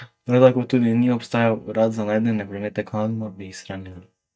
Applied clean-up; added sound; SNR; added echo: neural mask model DeepFilterNet 3.